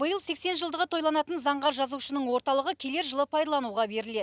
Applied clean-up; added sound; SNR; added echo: none; none; none; none.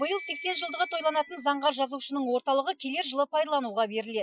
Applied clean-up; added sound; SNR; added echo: classical method Wiener filter.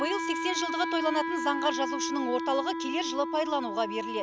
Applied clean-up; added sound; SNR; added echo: none; Wind instrument, woodwind instrument; 2 dB; none.